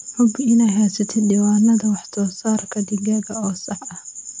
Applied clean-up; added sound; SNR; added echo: none; none; none; none.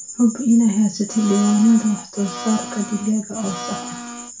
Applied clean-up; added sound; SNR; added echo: none; Domestic sounds, home sounds; 13 dB; reverberation time 0.2 s.